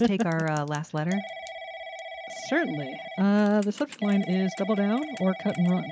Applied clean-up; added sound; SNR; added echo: none; Telephone / Typing; 13 dB; none.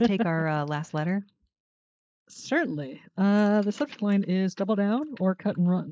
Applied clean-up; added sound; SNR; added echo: neural mask model Resemble Enhance denoiser.